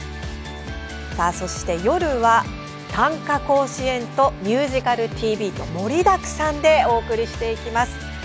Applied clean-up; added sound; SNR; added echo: none; none; none; none.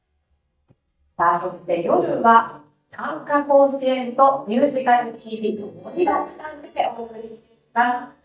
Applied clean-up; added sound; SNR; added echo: neural mask model DeepFilterNet 3.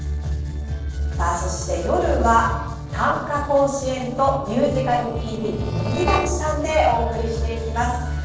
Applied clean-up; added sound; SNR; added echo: neural separator model SepFormer DNS4.